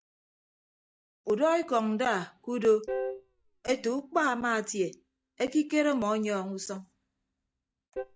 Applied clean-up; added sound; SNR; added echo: neural mask model DeepFilterNet 3.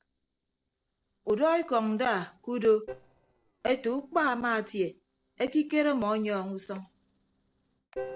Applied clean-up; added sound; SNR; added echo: neural separator model SepFormer DNS4.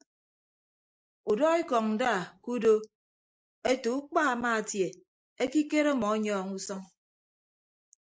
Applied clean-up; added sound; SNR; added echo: neural mask model Resemble Enhance denoiser.